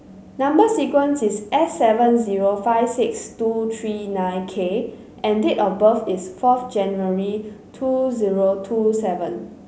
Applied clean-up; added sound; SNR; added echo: none; none; none; none.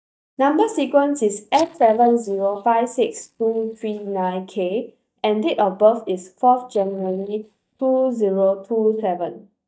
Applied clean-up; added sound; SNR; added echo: neural mask model DeepFilterNet 3.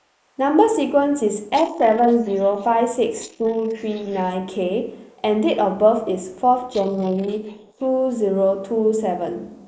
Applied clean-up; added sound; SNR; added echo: neural mask model Resemble Enhance denoiser.